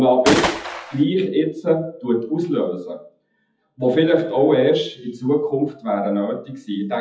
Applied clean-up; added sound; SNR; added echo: classical method WPE with log-MMSE.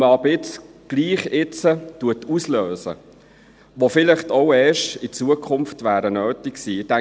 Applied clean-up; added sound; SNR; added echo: none; none; none; none.